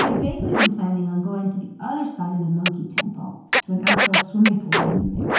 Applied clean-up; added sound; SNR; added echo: none; Scratching (performance technique); 0 dB; reverberation time 0.9 s.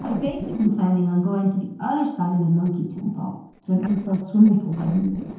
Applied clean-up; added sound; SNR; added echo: neural separator model SepFormer DNS4.